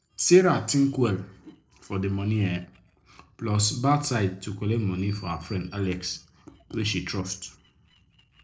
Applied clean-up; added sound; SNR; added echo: neural separator model SepFormer DNS4.